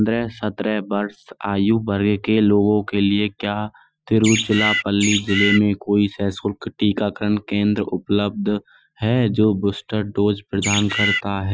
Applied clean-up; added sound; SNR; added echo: classical method Wiener filter.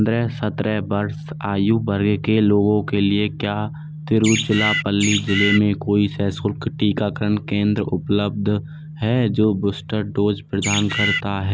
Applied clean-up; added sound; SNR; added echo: none; Bird; 3 dB; none.